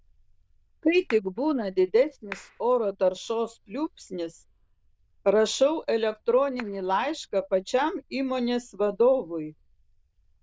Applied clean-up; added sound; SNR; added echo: neural diffusion model UNIVERSE++.